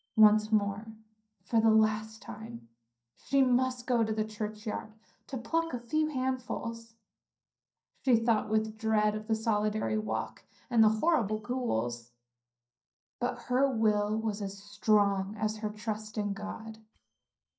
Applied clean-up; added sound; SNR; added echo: neural mask model DeepFilterNet 3.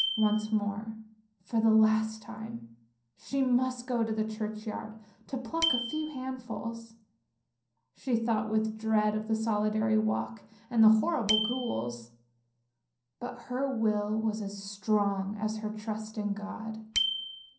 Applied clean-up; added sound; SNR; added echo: none; Bicycle bell; 11 dB; reverberation time 0.6 s.